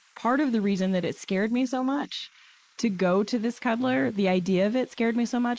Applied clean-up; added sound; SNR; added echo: neural mask model Resemble Enhance denoiser.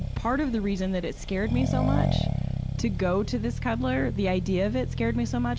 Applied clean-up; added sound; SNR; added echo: none; Accelerating, revving, vroom; 1 dB; none.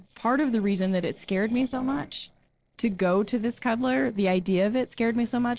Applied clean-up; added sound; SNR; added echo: neural separator model SepFormer DNS4.